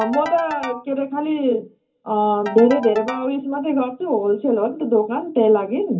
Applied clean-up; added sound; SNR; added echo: none; Ringtone / Keyboard (musical); 13 dB; reverberation time 0.3 s.